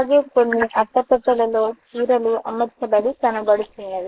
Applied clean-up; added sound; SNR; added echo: neural mask model Resemble Enhance denoiser.